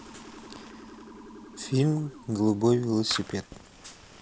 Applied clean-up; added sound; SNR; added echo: none; Motor vehicle (road) / Siren + Fire; 15 dB; none.